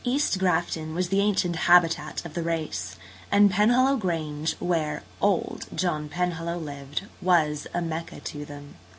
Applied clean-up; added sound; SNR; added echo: none; none; none; none.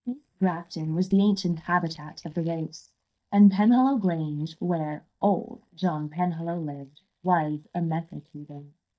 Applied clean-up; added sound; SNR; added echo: neural mask model DeepFilterNet 3.